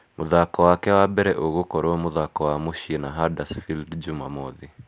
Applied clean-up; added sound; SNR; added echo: none; none; none; none.